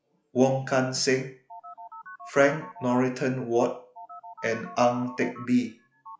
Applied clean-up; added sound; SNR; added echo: classical method log-MMSE.